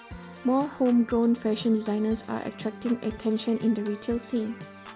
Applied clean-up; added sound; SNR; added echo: none; Organ; 17 dB; none.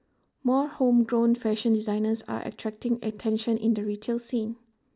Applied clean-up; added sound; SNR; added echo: none; none; none; none.